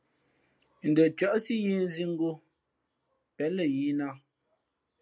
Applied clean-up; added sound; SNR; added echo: none; none; none; none.